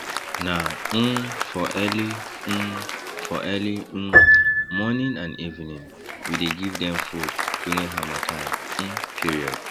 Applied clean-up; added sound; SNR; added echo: none; Applause + Piano; -4 dB; none.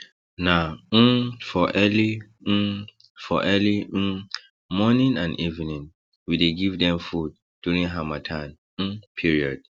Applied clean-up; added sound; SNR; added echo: none; none; none; none.